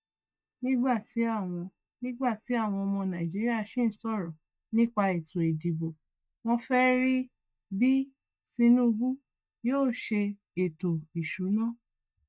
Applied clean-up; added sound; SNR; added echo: neural mask model DeepFilterNet 3.